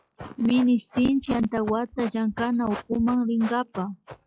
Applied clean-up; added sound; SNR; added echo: classical method log-MMSE.